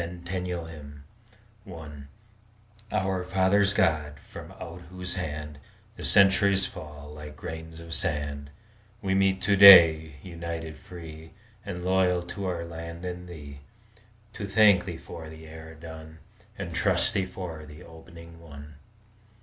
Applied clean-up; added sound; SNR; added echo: none; none; none; none.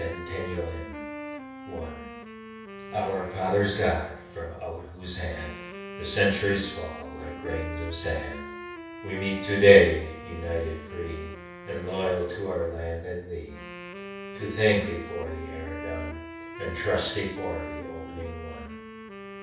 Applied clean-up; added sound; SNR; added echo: none; Wind instrument, woodwind instrument; 12 dB; reverberation time 0.6 s.